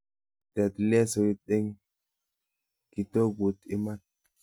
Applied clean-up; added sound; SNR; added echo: none; none; none; none.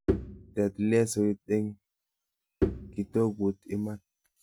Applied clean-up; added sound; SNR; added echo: none; Bowed string instrument; 5 dB; none.